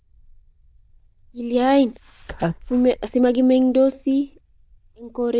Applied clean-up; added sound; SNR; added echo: neural diffusion model UNIVERSE++.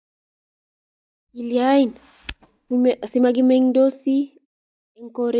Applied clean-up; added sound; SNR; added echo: neural mask model DeepFilterNet 3.